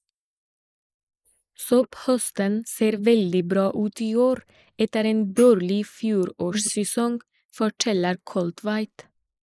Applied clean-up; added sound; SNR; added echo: neural mask model Resemble Enhance denoiser.